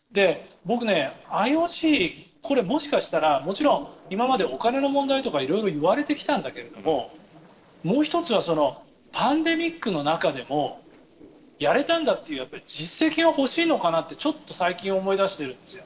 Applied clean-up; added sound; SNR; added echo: neural separator model SepFormer DNS4.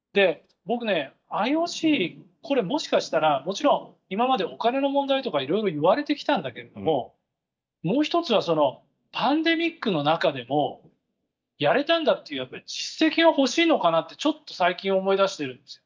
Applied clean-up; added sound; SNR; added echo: neural mask model DeepFilterNet 3.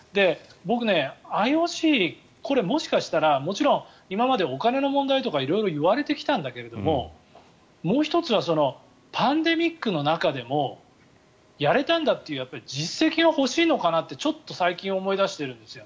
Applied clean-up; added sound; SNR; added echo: none; none; none; none.